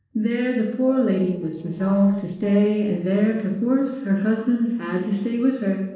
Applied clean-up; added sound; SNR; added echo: neural separator model SepFormer DNS4.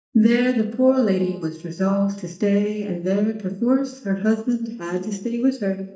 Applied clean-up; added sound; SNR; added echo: neural mask model DeepFilterNet 3.